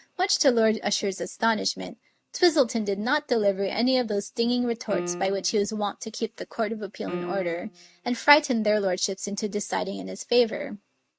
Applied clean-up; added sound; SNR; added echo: neural mask model RNNoise.